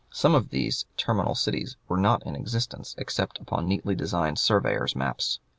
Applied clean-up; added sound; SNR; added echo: none; none; none; none.